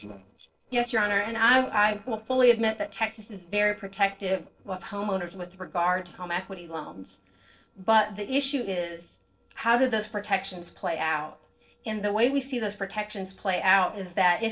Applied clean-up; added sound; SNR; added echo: neural separator model SepFormer DNS4.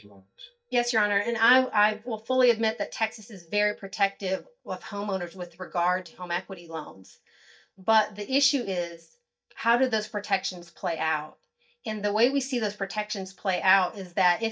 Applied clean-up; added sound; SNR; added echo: neural mask model DeepFilterNet 3.